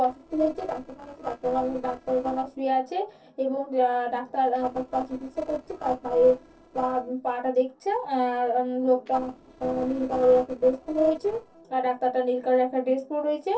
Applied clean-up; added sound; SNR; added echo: neural separator model SepFormer DNS4.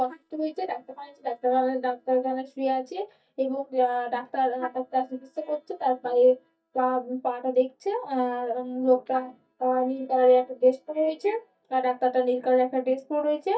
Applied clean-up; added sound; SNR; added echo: neural mask model DeepFilterNet 3.